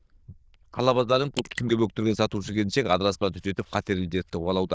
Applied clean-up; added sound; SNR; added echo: neural diffusion model UNIVERSE++.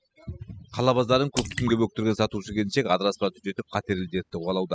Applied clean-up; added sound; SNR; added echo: classical method spectral subtraction.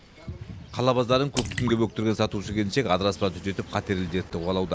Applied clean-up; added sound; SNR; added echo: none; Drip / Splash, splatter; 14 dB; none.